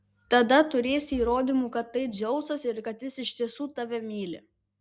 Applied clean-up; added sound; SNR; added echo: none; none; none; none.